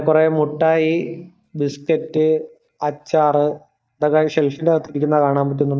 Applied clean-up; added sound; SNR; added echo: neural mask model DeepFilterNet 3.